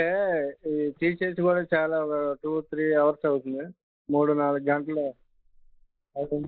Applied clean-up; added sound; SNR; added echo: neural mask model Resemble Enhance denoiser.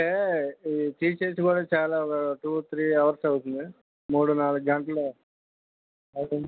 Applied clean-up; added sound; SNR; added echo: none; none; none; none.